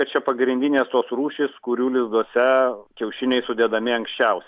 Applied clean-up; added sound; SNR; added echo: none; none; none; none.